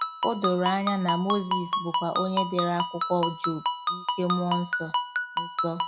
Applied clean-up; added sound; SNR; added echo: none; Ringtone; 0 dB; none.